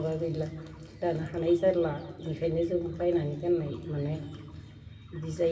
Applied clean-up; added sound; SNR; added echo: none; none; none; reverberation time 1.8 s.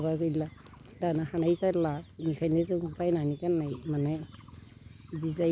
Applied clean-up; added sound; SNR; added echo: none; none; none; none.